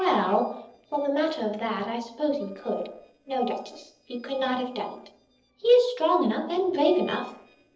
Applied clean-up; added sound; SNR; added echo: neural separator model SepFormer DNS4.